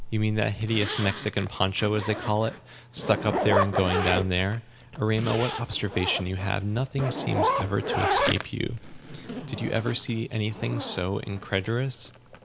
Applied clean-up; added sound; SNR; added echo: none; Zipper (clothing); 5 dB; none.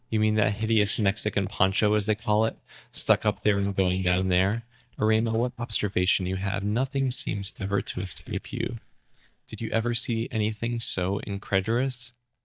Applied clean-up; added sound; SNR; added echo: neural mask model DeepFilterNet 3.